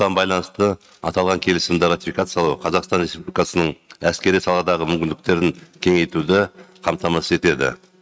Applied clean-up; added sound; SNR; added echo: neural mask model RNNoise.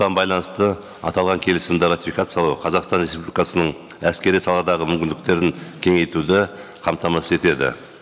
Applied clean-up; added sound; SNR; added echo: none; none; none; none.